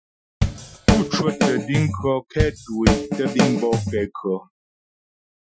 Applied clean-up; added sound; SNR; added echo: classical method Wiener filter.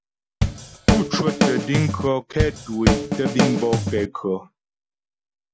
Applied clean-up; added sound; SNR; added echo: none; Drum kit; -4 dB; none.